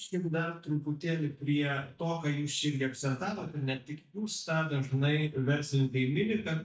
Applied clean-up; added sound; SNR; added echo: neural mask model DeepFilterNet 3.